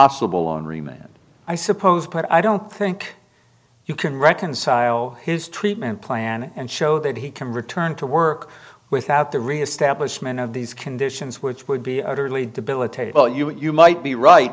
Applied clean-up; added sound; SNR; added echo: none; none; none; none.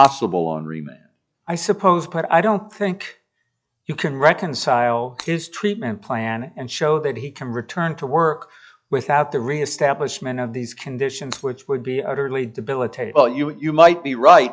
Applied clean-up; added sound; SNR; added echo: classical method log-MMSE.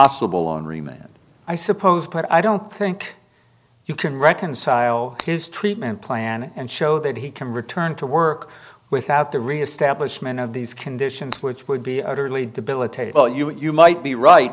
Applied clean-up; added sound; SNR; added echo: none; Shatter; 17 dB; none.